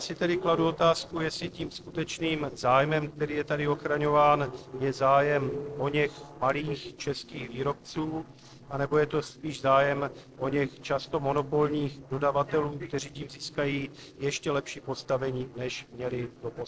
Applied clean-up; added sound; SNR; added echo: neural separator model SepFormer DNS4.